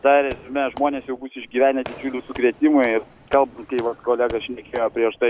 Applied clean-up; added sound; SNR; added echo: none; Squeak / Walk, footsteps; 20 dB; none.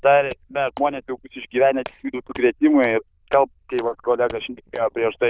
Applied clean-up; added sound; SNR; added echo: neural diffusion model UNIVERSE++.